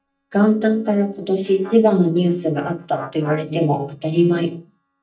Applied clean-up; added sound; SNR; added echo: neural mask model DeepFilterNet 3.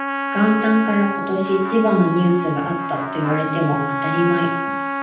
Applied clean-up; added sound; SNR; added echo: none; Trumpet; 4 dB; reverberation time 0.8 s.